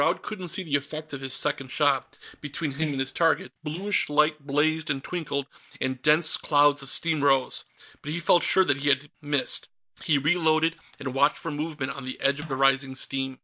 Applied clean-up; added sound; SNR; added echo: neural mask model DeepFilterNet 3.